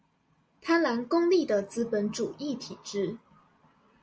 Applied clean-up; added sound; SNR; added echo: none; none; none; none.